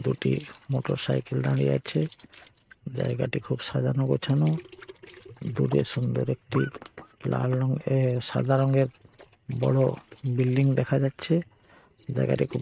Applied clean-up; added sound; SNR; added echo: neural mask model RNNoise.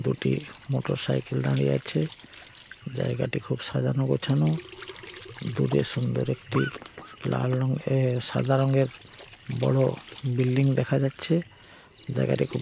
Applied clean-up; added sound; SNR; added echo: none; Squeak / Trickle, dribble / Sink (filling or washing); 17 dB; none.